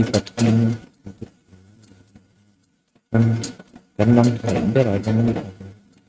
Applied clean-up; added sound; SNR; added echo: neural mask model RNNoise.